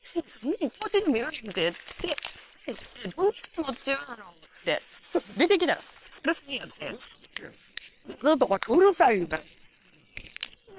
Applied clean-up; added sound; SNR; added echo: neural separator model SepFormer WHAM!.